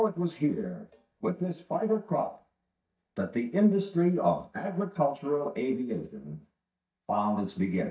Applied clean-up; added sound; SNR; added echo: neural mask model DeepFilterNet 3.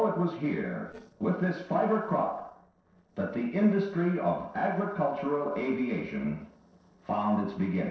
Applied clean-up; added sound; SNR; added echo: neural separator model SepFormer DNS4.